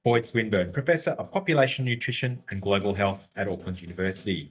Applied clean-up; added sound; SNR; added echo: neural mask model DeepFilterNet 3.